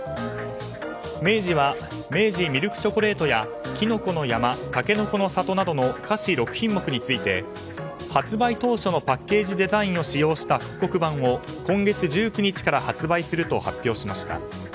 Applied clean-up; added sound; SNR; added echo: none; none; none; none.